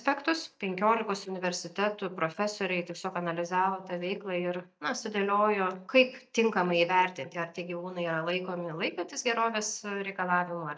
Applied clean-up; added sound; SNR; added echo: neural mask model DeepFilterNet 3.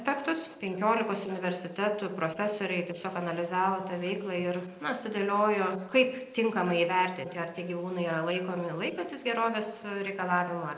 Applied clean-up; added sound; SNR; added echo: neural separator model SepFormer DNS4.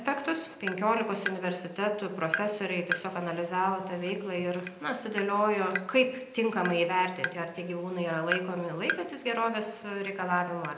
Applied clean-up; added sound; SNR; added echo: none; Tap; 10 dB; reverberation time 0.7 s.